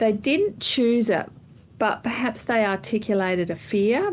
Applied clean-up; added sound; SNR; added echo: none; none; none; none.